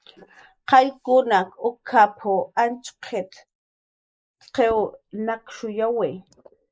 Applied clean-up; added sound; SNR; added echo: neural mask model Resemble Enhance denoiser.